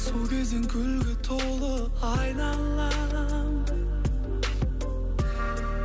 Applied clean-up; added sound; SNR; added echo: none; none; none; none.